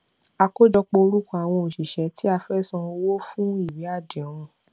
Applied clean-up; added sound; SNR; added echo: none; none; none; none.